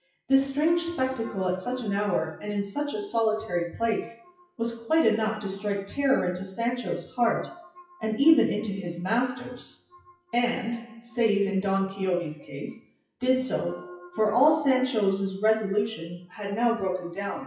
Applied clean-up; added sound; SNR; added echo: classical method WPE with log-MMSE.